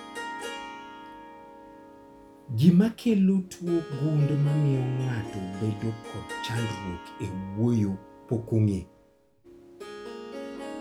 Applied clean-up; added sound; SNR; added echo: none; Harp; 13 dB; none.